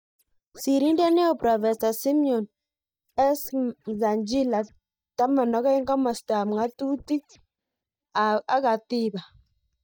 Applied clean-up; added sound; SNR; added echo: neural mask model DeepFilterNet 3.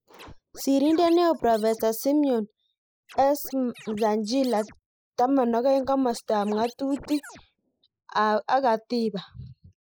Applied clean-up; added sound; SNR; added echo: neural mask model Resemble Enhance denoiser.